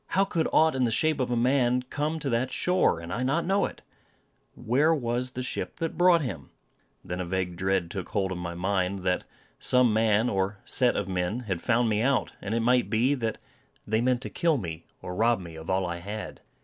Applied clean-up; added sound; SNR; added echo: none; none; none; none.